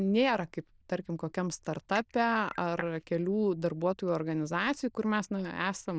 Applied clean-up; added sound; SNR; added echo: neural diffusion model UNIVERSE++.